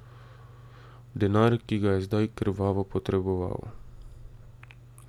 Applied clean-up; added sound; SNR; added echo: none; none; none; none.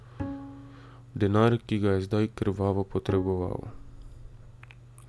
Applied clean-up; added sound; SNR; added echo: none; Bowed string instrument; 13 dB; none.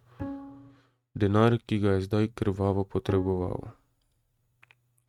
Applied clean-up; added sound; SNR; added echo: neural mask model RNNoise.